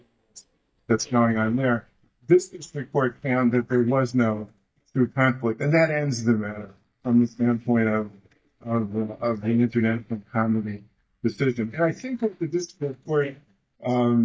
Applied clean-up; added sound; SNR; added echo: neural mask model DeepFilterNet 3.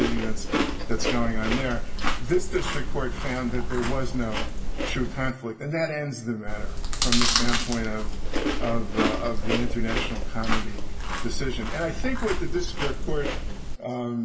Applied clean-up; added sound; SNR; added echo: none; Chewing, mastication; -5 dB; reverberation time 0.2 s.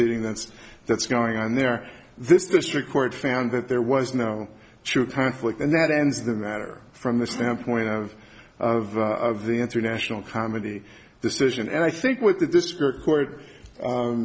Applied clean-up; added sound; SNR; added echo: none; none; none; none.